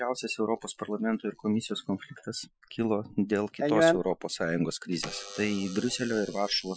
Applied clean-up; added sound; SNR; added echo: classical method Wiener filter.